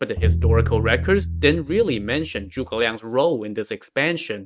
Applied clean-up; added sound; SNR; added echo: neural mask model RNNoise.